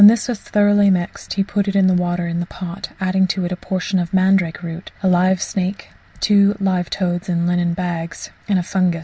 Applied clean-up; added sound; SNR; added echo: none; none; none; none.